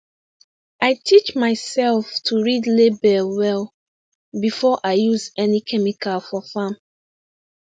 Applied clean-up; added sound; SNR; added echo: none; none; none; none.